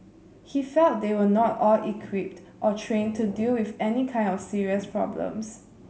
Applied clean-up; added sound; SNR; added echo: none; none; none; none.